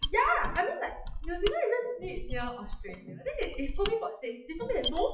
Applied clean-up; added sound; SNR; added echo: classical method WPE with log-MMSE.